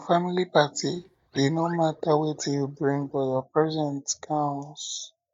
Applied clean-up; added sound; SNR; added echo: neural mask model DeepFilterNet 3.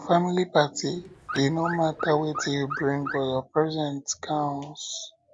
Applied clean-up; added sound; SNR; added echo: none; Alarm / Car; 10 dB; none.